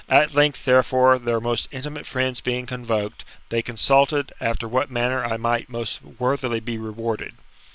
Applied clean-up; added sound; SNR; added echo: none; none; none; none.